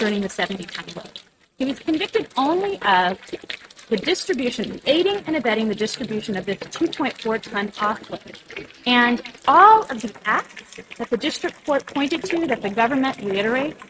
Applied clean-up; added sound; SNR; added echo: neural mask model RNNoise.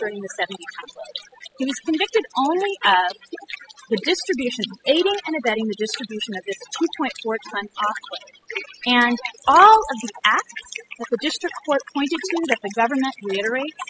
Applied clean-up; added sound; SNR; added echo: classical method spectral subtraction.